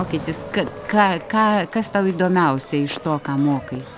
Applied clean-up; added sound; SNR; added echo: none; Thunder / Rain + Cheering; 16 dB; none.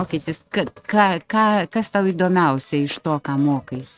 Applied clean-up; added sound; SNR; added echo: neural mask model RNNoise.